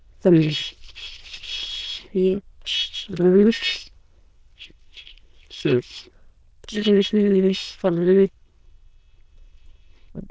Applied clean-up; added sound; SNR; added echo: neural diffusion model UNIVERSE++.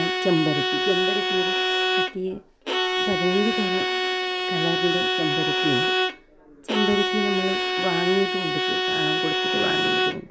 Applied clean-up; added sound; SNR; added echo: none; Bowed string instrument; -3 dB; none.